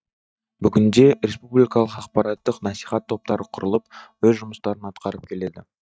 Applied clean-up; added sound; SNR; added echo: neural mask model DeepFilterNet 3.